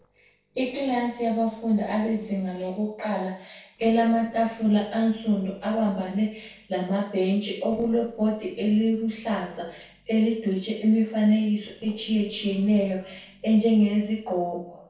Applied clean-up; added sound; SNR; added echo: neural separator model SepFormer DNS4.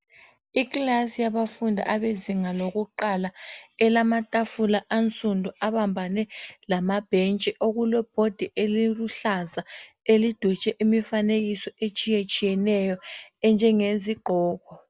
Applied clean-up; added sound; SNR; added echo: none; none; none; none.